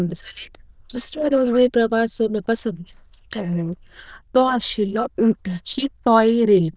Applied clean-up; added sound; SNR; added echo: neural diffusion model UNIVERSE++.